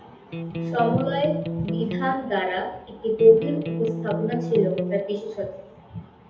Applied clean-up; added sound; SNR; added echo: none; Electric guitar; 5 dB; reverberation time 0.7 s.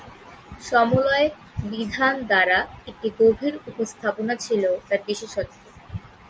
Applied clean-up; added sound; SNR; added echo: none; none; none; none.